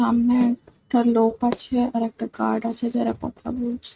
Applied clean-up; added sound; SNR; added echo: neural mask model RNNoise.